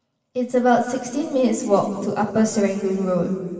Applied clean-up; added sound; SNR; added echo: none; none; none; reverberation time 2.4 s.